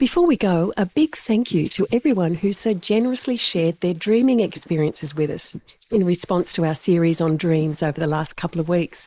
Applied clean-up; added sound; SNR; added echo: neural mask model Resemble Enhance denoiser.